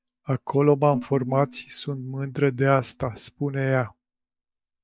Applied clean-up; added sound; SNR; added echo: neural mask model DeepFilterNet 3.